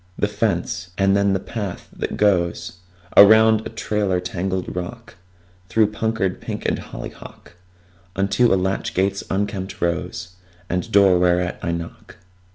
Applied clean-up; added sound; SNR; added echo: none; none; none; none.